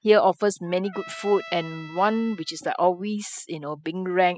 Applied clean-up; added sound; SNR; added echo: classical method spectral subtraction.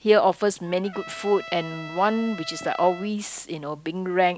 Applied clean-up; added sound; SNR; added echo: none; Trumpet; 16 dB; none.